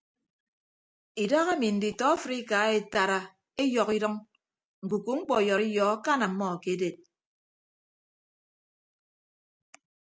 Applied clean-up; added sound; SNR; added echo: none; none; none; none.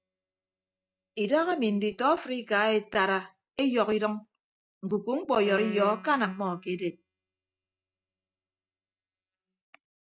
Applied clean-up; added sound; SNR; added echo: neural mask model DeepFilterNet 3.